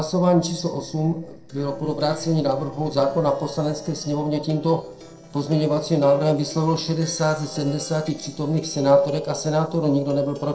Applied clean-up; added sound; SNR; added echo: neural separator model SepFormer DNS4.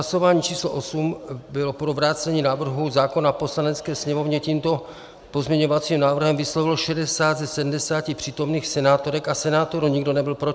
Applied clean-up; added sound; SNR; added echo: none; none; none; none.